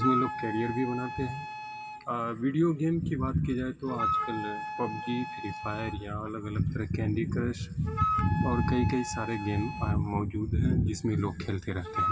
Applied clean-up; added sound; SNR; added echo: none; Wind instrument, woodwind instrument; 6 dB; reverberation time 2.7 s.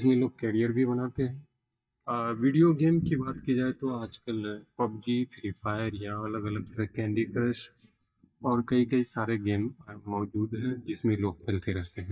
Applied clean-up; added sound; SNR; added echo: neural mask model DeepFilterNet 3.